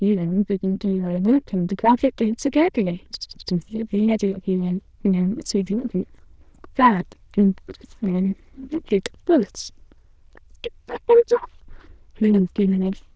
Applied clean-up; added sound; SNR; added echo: neural diffusion model UNIVERSE++.